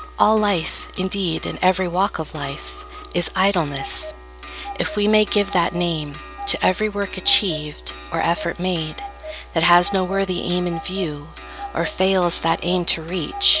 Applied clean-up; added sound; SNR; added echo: none; Clock; 14 dB; none.